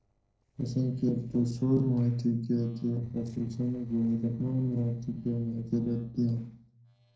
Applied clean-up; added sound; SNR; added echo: neural separator model SepFormer DNS4.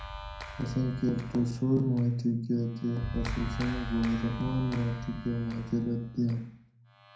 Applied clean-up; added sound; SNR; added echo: none; Clapping; 10 dB; reverberation time 0.5 s.